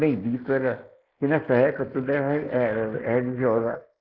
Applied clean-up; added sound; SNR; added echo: neural mask model Resemble Enhance denoiser.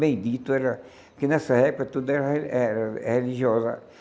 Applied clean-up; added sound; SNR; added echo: none; none; none; none.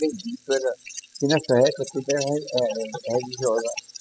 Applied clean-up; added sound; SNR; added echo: classical method spectral subtraction.